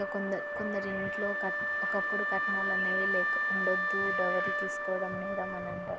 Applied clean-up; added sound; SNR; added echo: none; Wind instrument, woodwind instrument; -4 dB; none.